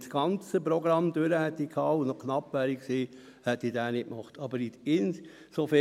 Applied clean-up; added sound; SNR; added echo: none; none; none; none.